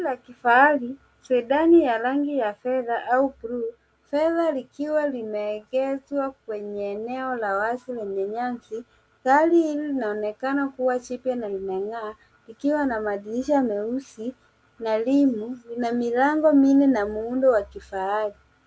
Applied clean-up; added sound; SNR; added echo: none; none; none; none.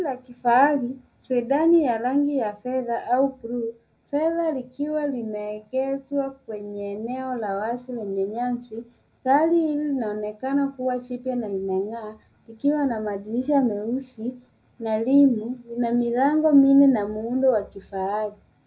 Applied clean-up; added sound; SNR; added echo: none; none; none; reverberation time 0.4 s.